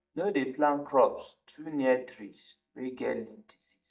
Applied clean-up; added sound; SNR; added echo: neural mask model DeepFilterNet 3.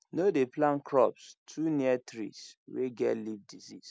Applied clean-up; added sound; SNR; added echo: none; none; none; none.